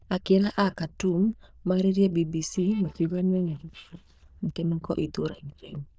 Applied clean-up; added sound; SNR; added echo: neural diffusion model UNIVERSE++.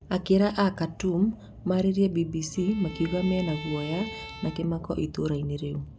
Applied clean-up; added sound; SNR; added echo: none; Bowed string instrument; 16 dB; none.